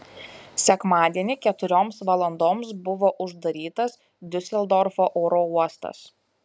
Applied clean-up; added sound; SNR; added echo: none; none; none; none.